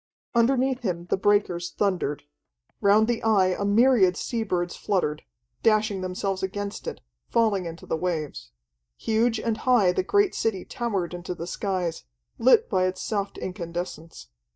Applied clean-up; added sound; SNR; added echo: neural mask model DeepFilterNet 3.